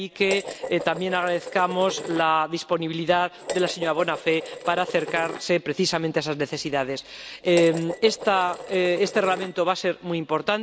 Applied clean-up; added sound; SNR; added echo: none; Dishes, pots, and pans; 12 dB; none.